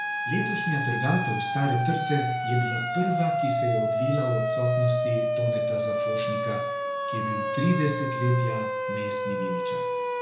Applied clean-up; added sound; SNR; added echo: none; Siren; -1 dB; reverberation time 0.5 s.